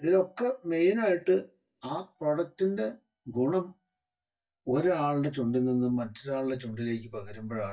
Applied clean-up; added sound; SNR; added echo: neural mask model DeepFilterNet 3.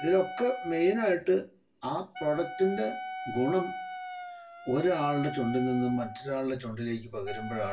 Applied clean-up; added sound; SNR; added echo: none; Wind instrument, woodwind instrument; 10 dB; reverberation time 0.2 s.